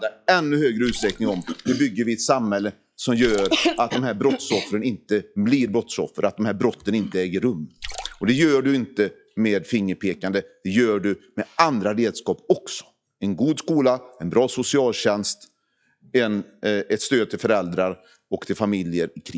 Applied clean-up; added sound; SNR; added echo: classical method log-MMSE.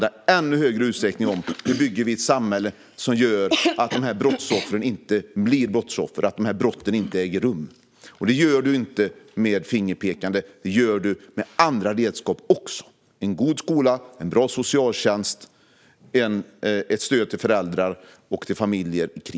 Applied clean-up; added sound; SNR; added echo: none; none; none; none.